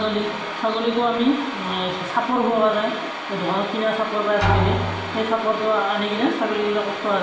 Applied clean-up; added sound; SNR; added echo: none; Drum; 9 dB; reverberation time 0.8 s.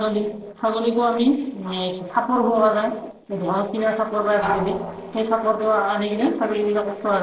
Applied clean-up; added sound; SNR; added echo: neural separator model SepFormer DNS4.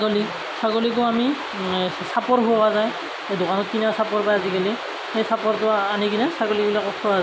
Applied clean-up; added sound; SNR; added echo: none; none; none; none.